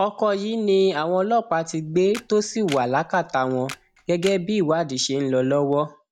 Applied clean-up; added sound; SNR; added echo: none; Camera; 19 dB; none.